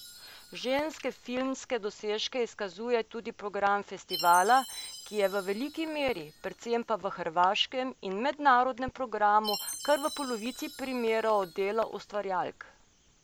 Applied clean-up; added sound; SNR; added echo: none; Chime; 16 dB; none.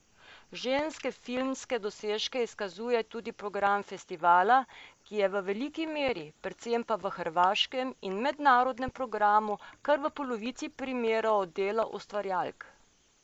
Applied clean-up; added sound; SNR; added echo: neural mask model Resemble Enhance denoiser.